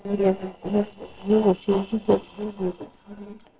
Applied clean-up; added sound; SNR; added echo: neural separator model SepFormer WHAMR!.